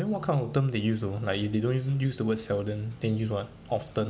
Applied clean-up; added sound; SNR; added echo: none; none; none; none.